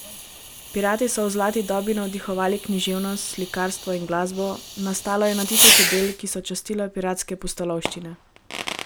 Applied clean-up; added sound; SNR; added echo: none; Fireworks; 1 dB; none.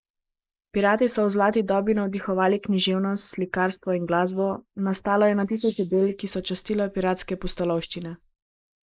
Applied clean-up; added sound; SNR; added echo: neural mask model Resemble Enhance denoiser.